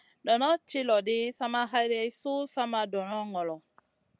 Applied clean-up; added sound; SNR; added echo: none; none; none; none.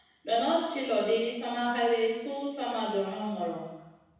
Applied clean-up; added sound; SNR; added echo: none; none; none; reverberation time 1.1 s.